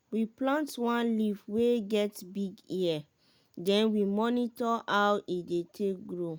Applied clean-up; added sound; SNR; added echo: none; none; none; none.